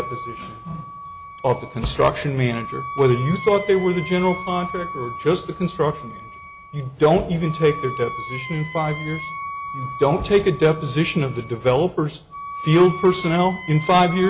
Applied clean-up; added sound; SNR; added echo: none; Wind instrument, woodwind instrument; 12 dB; none.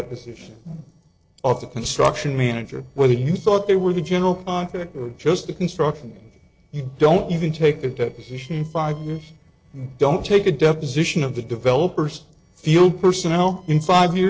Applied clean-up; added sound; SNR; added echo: neural separator model SepFormer DNS4.